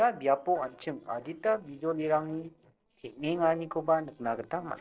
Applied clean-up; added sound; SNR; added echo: neural separator model SepFormer DNS4.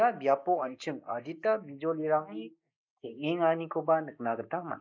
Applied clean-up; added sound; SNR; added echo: neural mask model Resemble Enhance denoiser.